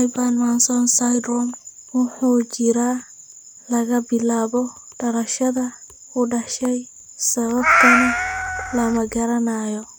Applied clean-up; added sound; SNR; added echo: none; Meow; -2 dB; none.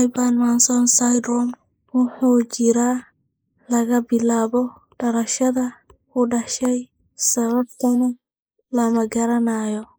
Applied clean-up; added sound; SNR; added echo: neural mask model Resemble Enhance denoiser.